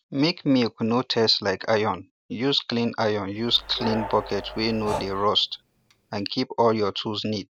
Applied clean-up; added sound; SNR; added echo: none; Breathing + Train; 11 dB; none.